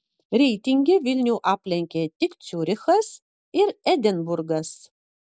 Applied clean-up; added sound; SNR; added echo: none; none; none; none.